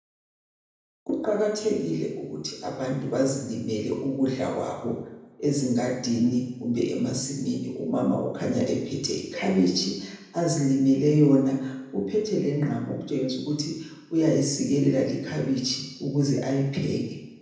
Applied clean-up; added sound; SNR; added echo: none; none; none; reverberation time 0.9 s.